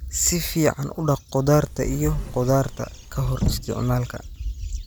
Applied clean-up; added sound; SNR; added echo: none; Sliding door / Slam / Wood; 8 dB; none.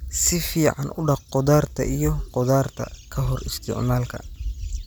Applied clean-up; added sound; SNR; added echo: none; none; none; none.